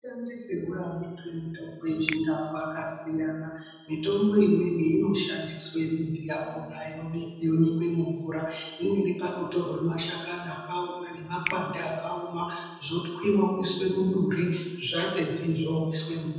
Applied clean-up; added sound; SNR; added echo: none; Finger snapping; 14 dB; reverberation time 1.0 s.